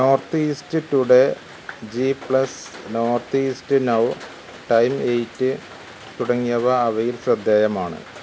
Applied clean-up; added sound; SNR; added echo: none; none; none; none.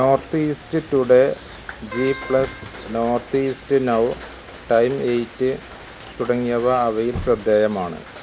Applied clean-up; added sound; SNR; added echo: none; Keyboard (musical) + Chirp, tweet; 18 dB; none.